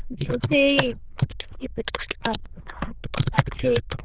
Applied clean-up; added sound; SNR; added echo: neural diffusion model UNIVERSE++.